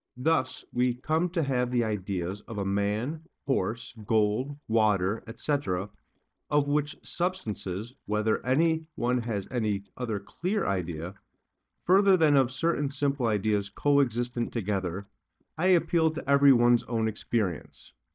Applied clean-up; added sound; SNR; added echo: neural mask model DeepFilterNet 3.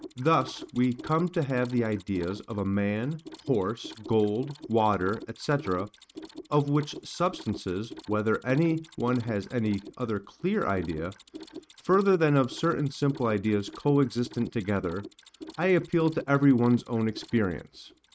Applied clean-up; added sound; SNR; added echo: neural mask model RNNoise.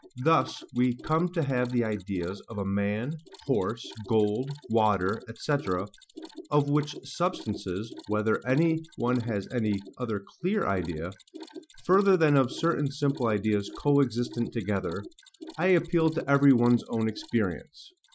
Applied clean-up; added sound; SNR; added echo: classical method Wiener filter.